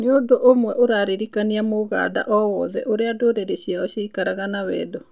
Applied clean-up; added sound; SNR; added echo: none; none; none; none.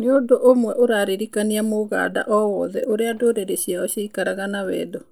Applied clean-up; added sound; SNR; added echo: neural mask model Resemble Enhance denoiser.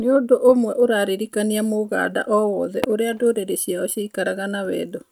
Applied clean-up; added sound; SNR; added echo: neural mask model RNNoise.